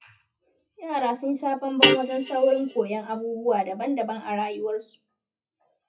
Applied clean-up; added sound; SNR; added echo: classical method WPE with log-MMSE.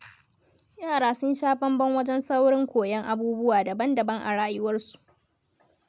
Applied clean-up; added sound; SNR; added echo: none; none; none; none.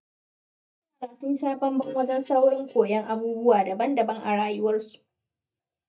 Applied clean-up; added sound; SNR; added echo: neural mask model DeepFilterNet 3.